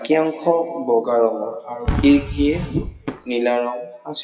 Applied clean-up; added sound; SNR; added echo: classical method WPE with log-MMSE.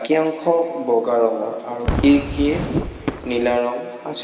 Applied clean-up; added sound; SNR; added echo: none; Whoosh, swoosh, swish / Fireworks; 8 dB; reverberation time 2.3 s.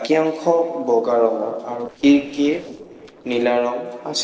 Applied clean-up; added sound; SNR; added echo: neural separator model SepFormer DNS4.